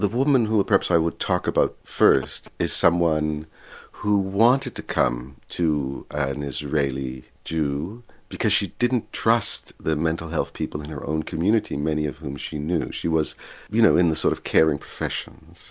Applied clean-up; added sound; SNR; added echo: none; none; none; none.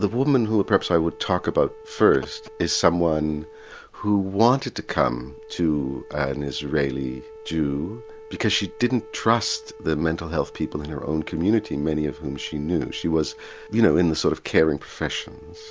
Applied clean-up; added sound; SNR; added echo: none; Wind instrument, woodwind instrument; 20 dB; none.